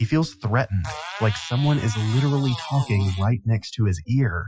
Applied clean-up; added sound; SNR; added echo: classical method Wiener filter.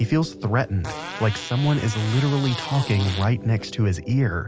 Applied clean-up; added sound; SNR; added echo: none; Fart; 12 dB; none.